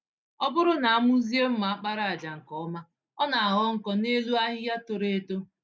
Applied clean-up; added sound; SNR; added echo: none; none; none; none.